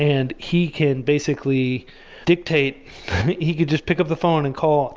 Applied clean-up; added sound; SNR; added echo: none; none; none; none.